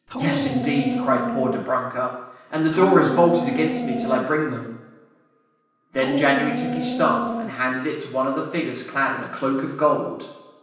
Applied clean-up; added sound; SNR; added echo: none; Dog; 3 dB; reverberation time 0.9 s.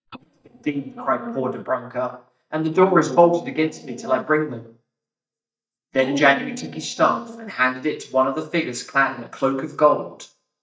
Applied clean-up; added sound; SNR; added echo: neural mask model DeepFilterNet 3.